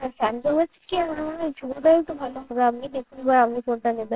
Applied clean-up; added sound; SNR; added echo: neural separator model SepFormer WHAMR!.